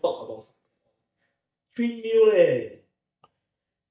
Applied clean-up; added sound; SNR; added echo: neural mask model DeepFilterNet 3.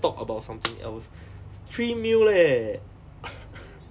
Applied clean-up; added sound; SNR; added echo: none; none; none; none.